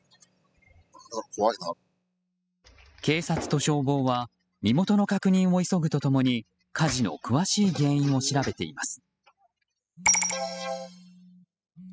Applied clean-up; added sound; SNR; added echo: classical method spectral subtraction.